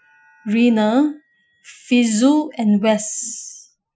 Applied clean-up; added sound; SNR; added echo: classical method Wiener filter.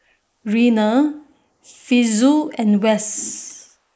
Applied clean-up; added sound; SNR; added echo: neural mask model Resemble Enhance denoiser.